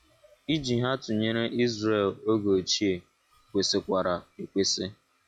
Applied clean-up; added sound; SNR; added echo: classical method log-MMSE.